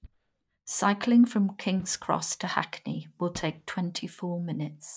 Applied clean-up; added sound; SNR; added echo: neural mask model DeepFilterNet 3.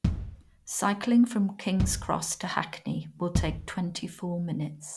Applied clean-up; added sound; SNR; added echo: none; Bass drum; 5 dB; none.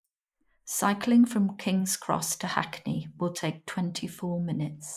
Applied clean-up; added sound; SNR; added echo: neural mask model Resemble Enhance denoiser.